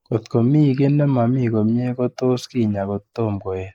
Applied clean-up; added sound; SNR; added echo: neural mask model Resemble Enhance denoiser.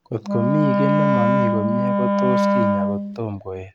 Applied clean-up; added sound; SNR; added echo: none; Wind instrument, woodwind instrument; -5 dB; none.